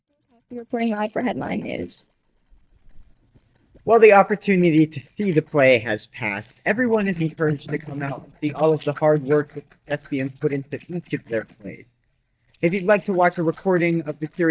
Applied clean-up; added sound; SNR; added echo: neural mask model DeepFilterNet 3.